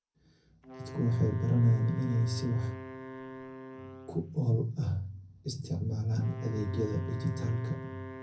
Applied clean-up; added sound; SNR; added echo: none; Wind instrument, woodwind instrument; 14 dB; reverberation time 0.3 s.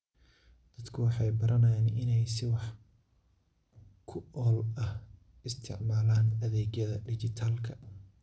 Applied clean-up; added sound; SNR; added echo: none; none; none; none.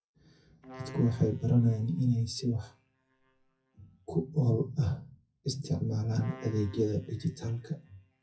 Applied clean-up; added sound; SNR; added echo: classical method WPE with log-MMSE.